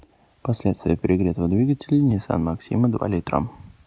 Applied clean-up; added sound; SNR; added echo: none; none; none; none.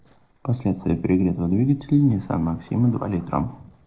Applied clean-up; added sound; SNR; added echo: neural separator model SepFormer DNS4.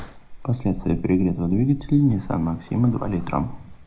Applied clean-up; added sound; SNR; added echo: none; Sliding door; 13 dB; reverberation time 0.4 s.